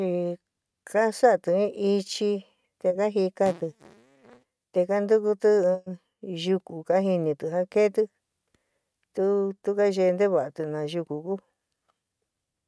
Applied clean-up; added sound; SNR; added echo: neural mask model RNNoise.